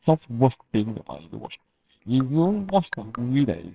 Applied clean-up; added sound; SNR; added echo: neural separator model SepFormer WHAMR!.